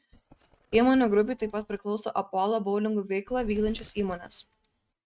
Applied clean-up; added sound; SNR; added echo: neural mask model RNNoise.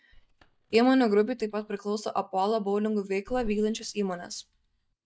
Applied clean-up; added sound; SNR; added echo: neural mask model DeepFilterNet 3.